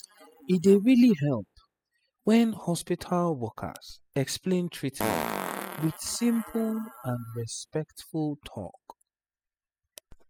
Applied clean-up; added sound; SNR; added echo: classical method spectral subtraction.